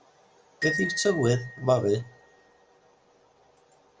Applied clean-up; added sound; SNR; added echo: none; Glockenspiel; 8 dB; none.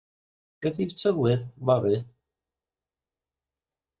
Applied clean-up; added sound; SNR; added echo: neural mask model DeepFilterNet 3.